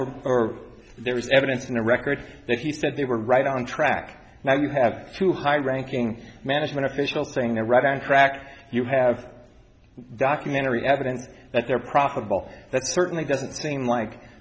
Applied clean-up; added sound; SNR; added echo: none; none; none; none.